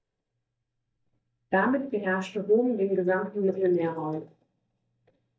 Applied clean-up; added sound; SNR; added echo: neural mask model DeepFilterNet 3.